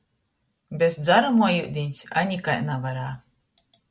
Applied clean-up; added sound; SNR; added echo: none; none; none; none.